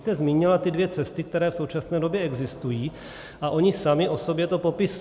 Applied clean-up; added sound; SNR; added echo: none; none; none; none.